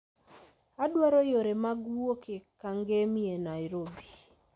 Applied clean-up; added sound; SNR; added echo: none; none; none; none.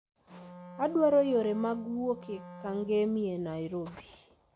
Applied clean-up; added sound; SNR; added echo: none; Wind instrument, woodwind instrument; 17 dB; none.